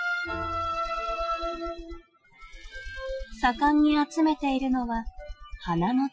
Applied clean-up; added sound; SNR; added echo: classical method Wiener filter.